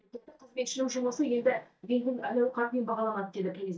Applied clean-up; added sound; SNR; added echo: neural mask model DeepFilterNet 3.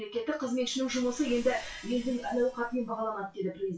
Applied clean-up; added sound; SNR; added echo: classical method WPE with log-MMSE.